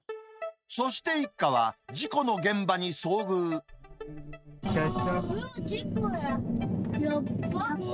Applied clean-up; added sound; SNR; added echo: neural mask model RNNoise.